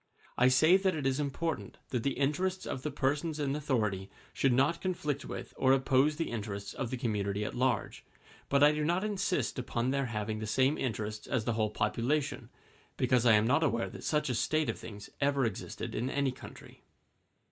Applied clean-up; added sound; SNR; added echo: none; none; none; none.